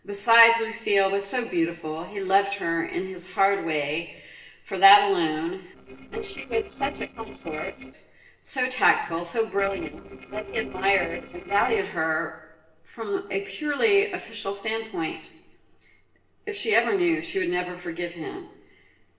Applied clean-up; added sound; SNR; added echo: neural separator model SepFormer DNS4.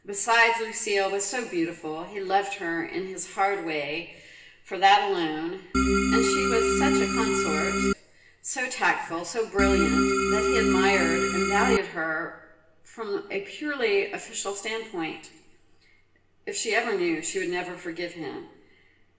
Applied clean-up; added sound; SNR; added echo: none; Organ; -5 dB; reverberation time 1.0 s.